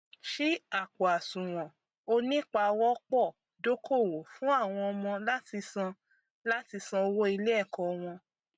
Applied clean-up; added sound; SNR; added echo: none; none; none; none.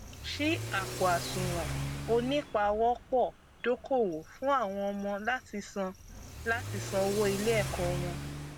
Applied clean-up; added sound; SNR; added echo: none; Accelerating, revving, vroom / Car; 7 dB; none.